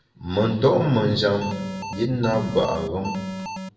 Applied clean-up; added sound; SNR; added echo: none; Alarm; 8 dB; reverberation time 0.7 s.